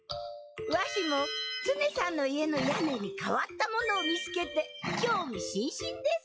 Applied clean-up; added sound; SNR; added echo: classical method log-MMSE.